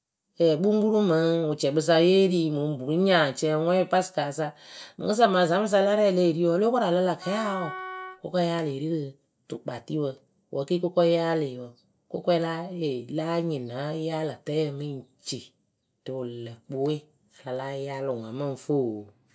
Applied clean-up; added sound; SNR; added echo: none; Wind instrument, woodwind instrument; 14 dB; none.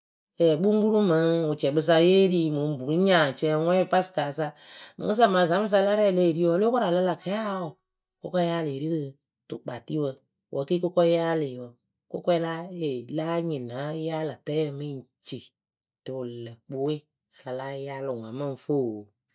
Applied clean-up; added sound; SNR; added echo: neural mask model DeepFilterNet 3.